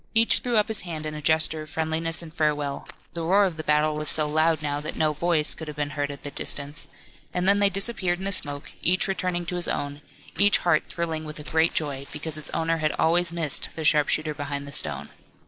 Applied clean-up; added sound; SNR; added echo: neural separator model SepFormer DNS4.